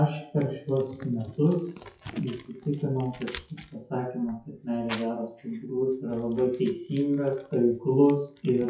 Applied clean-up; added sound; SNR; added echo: classical method WPE with log-MMSE.